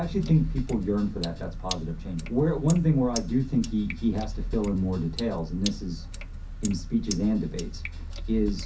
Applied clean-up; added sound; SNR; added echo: none; Sink (filling or washing); 7 dB; reverberation time 0.3 s.